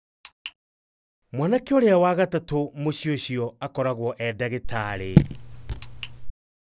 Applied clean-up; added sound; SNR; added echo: none; Raindrop / Drip; -1 dB; none.